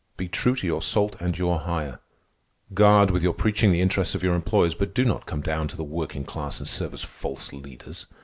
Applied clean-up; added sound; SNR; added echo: none; none; none; none.